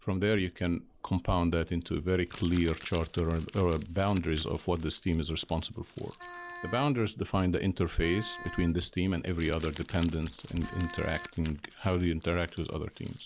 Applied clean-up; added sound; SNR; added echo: none; Crumpling, crinkling + Wind instrument, woodwind instrument; 17 dB; none.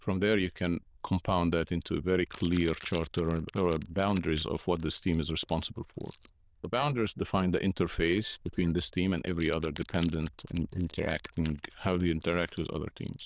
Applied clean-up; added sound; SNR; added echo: neural diffusion model UNIVERSE++.